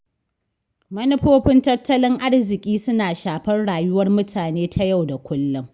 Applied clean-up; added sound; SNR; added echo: none; none; none; none.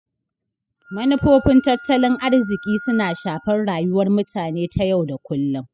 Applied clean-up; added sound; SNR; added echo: classical method spectral subtraction.